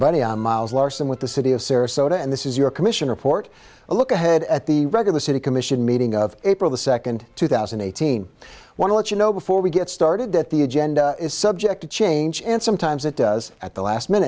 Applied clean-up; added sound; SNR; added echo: none; none; none; none.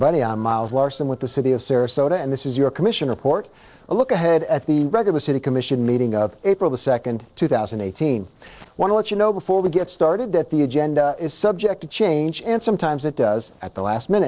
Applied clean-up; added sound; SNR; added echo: neural separator model SepFormer DNS4.